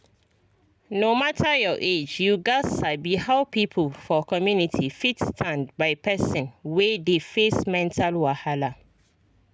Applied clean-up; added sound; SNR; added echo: none; none; none; none.